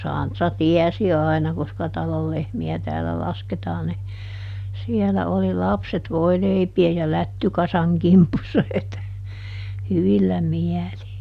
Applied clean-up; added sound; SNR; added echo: none; none; none; none.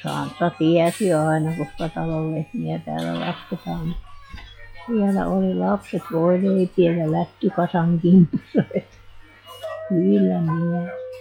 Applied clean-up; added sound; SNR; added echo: classical method log-MMSE.